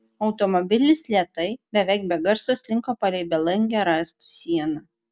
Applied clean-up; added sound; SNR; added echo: none; none; none; none.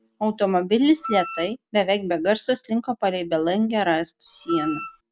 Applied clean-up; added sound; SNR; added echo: none; Wind instrument, woodwind instrument; 10 dB; none.